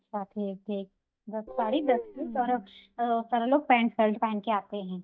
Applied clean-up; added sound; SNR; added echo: neural mask model DeepFilterNet 3.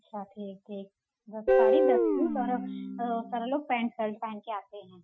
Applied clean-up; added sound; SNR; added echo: classical method Wiener filter.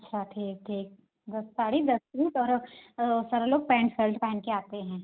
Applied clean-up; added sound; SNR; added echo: none; none; none; none.